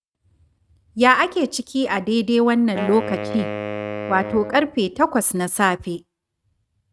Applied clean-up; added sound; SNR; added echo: neural mask model RNNoise.